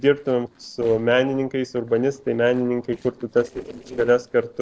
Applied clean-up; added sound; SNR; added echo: neural separator model SepFormer DNS4.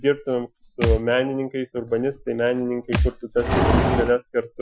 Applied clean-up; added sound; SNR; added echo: classical method Wiener filter.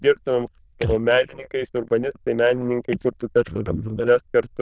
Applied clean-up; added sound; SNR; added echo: neural diffusion model UNIVERSE++.